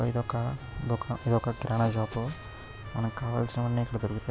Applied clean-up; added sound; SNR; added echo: none; Trumpet; 20 dB; none.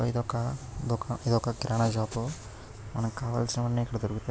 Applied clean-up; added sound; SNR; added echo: none; none; none; none.